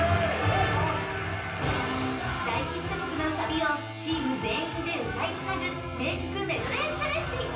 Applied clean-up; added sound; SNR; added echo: none; none; none; reverberation time 0.6 s.